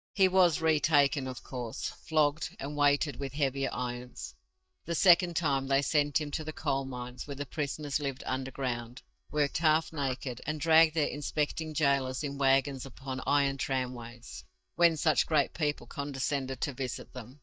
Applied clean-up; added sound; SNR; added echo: neural mask model DeepFilterNet 3.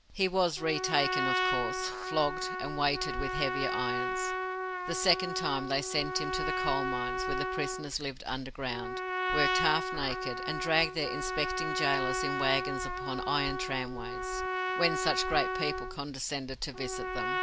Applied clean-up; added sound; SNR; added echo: none; Trumpet; 1 dB; none.